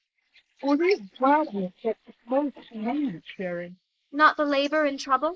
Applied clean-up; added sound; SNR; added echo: neural mask model Resemble Enhance denoiser.